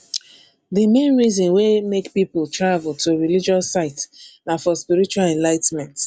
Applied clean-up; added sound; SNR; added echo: none; none; none; none.